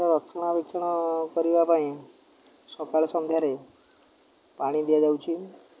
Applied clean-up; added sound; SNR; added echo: none; none; none; none.